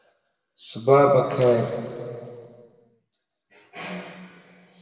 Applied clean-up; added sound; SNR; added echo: none; none; none; reverberation time 2.2 s.